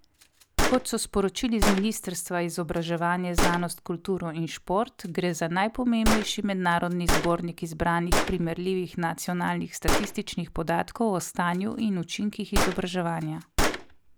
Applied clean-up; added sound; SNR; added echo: none; Gunshot, gunfire; 3 dB; none.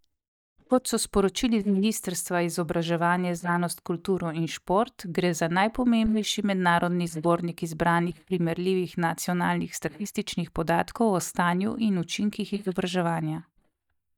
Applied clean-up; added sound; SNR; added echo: neural mask model DeepFilterNet 3.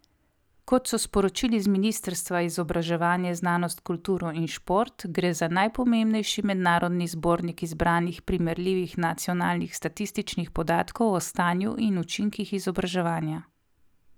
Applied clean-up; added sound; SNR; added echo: none; none; none; none.